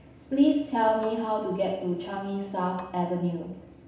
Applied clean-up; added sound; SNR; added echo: none; Cutlery, silverware / Dishes, pots, and pans; 19 dB; reverberation time 0.9 s.